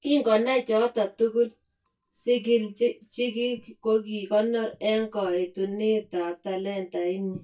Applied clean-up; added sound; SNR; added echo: neural mask model DeepFilterNet 3.